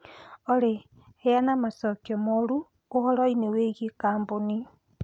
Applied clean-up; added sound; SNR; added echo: none; none; none; none.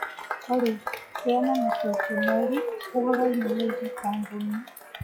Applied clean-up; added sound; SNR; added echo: classical method log-MMSE.